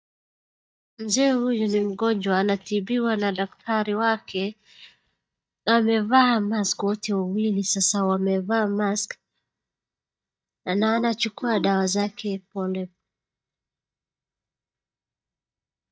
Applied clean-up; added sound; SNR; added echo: neural mask model DeepFilterNet 3.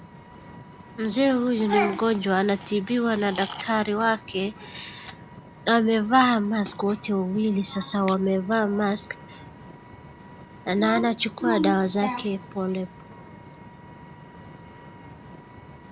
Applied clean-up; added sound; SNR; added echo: none; Vehicle; 19 dB; none.